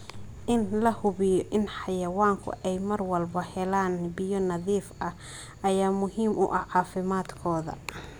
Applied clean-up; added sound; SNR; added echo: none; none; none; none.